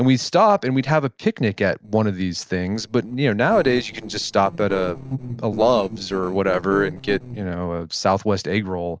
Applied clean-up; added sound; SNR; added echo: neural separator model SepFormer DNS4.